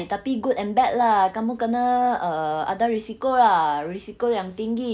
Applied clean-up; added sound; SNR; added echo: none; none; none; none.